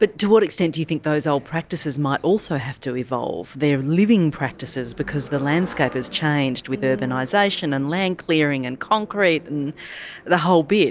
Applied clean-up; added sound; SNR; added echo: none; none; none; none.